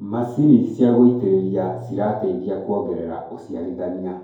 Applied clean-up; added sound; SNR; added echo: none; none; none; reverberation time 2.3 s.